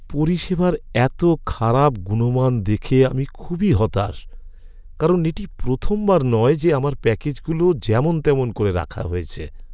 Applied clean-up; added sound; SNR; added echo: none; none; none; none.